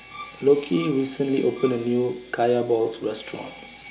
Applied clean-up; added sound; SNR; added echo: none; Sawing + Bowed string instrument; 17 dB; none.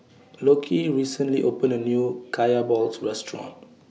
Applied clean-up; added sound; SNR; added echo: none; none; none; none.